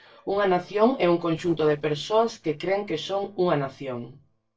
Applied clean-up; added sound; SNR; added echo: neural separator model SepFormer DNS4.